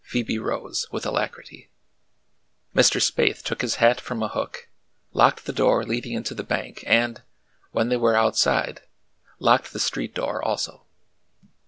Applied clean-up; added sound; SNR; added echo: none; none; none; none.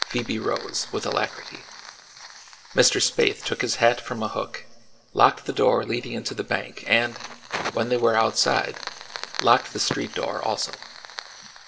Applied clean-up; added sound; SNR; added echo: none; Fire; 13 dB; reverberation time 0.3 s.